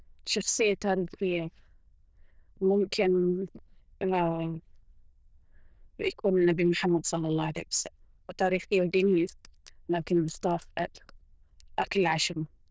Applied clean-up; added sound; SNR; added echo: neural diffusion model UNIVERSE++.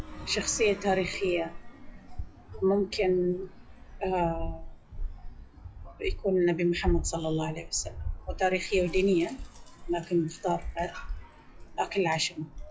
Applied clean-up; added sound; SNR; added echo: classical method log-MMSE.